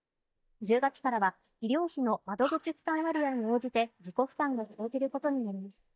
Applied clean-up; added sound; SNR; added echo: neural mask model DeepFilterNet 3.